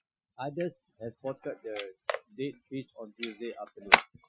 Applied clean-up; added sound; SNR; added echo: classical method Wiener filter.